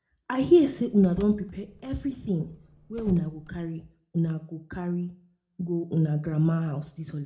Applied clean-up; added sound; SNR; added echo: none; Car; 18 dB; reverberation time 0.3 s.